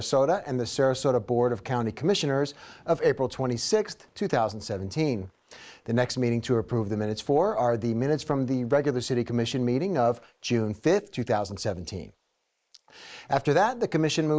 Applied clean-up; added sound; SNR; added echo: neural mask model Resemble Enhance denoiser.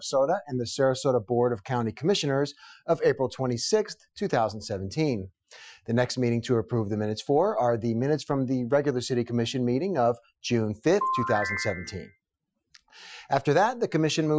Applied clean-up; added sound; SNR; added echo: classical method Wiener filter.